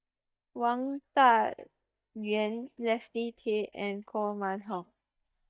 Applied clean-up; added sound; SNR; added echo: neural mask model DeepFilterNet 3.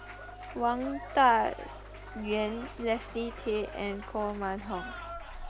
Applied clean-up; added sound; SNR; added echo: none; Applause / Cheering + Engine starting; 11 dB; none.